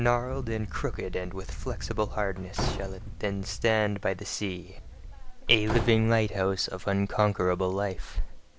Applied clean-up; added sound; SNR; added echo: none; Wind + Slam / Wood; 9 dB; none.